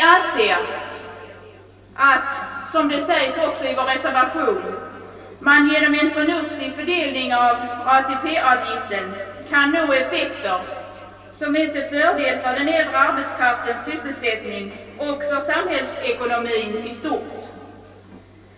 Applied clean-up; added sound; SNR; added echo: none; none; none; reverberation time 2.5 s.